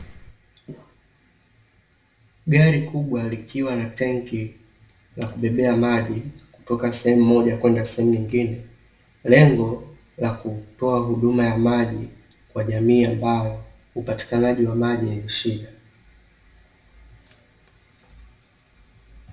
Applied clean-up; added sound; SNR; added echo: none; none; none; reverberation time 0.4 s.